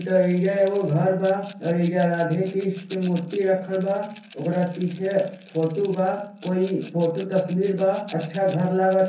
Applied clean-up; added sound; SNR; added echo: none; Rattle; 20 dB; reverberation time 0.6 s.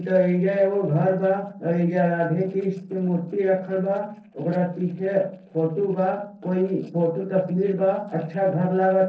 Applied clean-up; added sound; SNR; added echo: neural separator model SepFormer DNS4.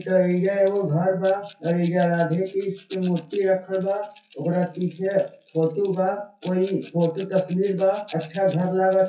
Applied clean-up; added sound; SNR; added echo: classical method WPE with log-MMSE.